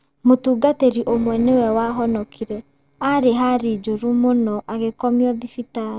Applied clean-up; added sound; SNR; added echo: neural separator model SepFormer DNS4.